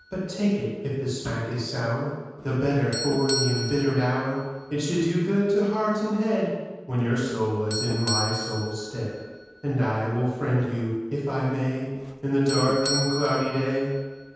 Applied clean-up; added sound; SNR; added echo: none; Doorbell; 11 dB; reverberation time 1.2 s.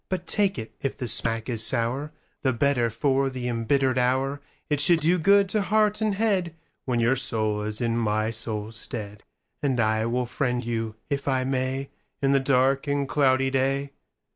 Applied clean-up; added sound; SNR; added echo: none; none; none; none.